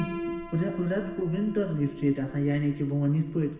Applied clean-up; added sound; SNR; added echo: none; Piano; 12 dB; reverberation time 1.3 s.